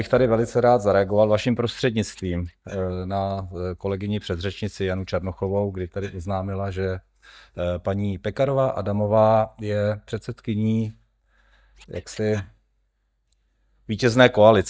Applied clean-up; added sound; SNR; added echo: neural mask model DeepFilterNet 3.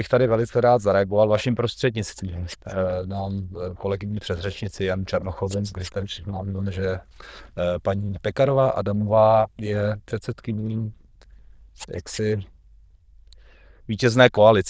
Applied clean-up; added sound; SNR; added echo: neural diffusion model UNIVERSE++.